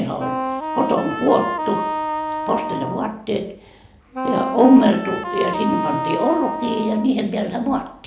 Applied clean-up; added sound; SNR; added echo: none; Wind instrument, woodwind instrument; 5 dB; none.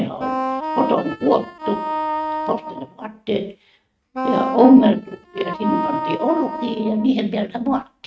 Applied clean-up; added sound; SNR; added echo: neural mask model RNNoise.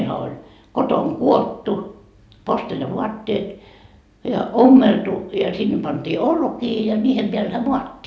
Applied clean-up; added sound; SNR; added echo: none; none; none; none.